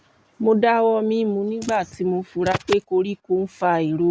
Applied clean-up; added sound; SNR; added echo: none; none; none; none.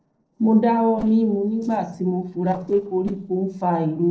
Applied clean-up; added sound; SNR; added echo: neural separator model SepFormer DNS4.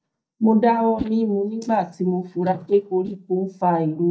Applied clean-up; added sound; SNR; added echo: neural mask model DeepFilterNet 3.